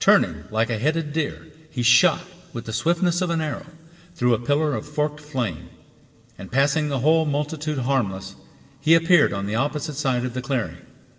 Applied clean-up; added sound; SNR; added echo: none; none; none; reverberation time 1.6 s.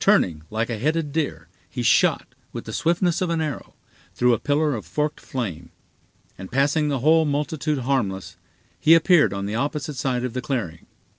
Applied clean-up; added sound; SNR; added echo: none; none; none; none.